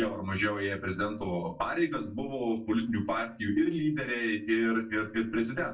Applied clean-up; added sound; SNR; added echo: none; none; none; reverberation time 0.3 s.